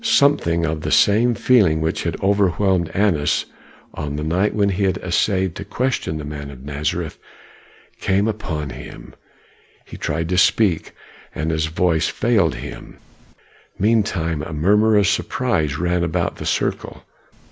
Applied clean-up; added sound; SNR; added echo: none; none; none; none.